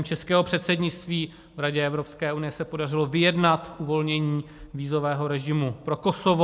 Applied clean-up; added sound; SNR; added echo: none; none; none; none.